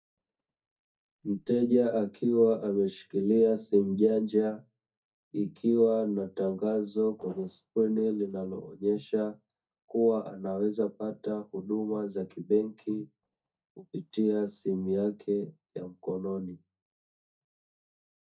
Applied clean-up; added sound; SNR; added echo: neural mask model DeepFilterNet 3.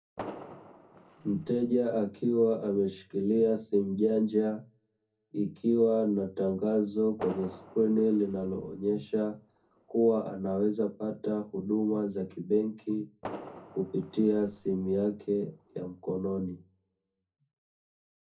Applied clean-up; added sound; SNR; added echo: none; Fireworks; 17 dB; reverberation time 0.3 s.